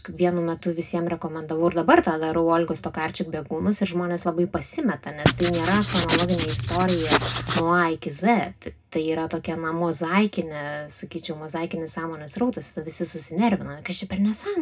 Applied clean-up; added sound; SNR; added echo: none; Writing; -1 dB; reverberation time 0.2 s.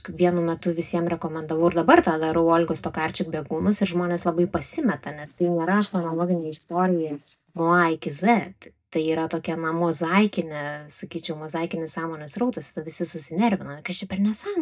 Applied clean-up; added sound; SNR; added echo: neural mask model DeepFilterNet 3.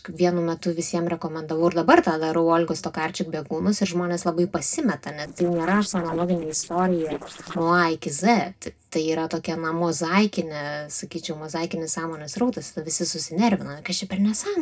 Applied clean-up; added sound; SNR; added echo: neural separator model SepFormer DNS4.